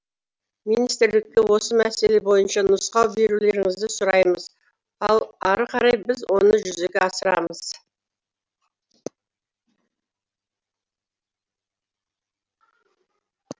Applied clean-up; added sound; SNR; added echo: none; none; none; none.